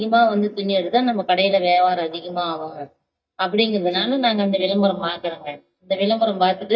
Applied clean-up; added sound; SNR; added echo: neural mask model DeepFilterNet 3.